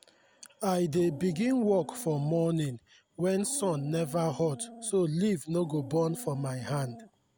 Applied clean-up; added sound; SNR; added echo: none; Dog; 17 dB; none.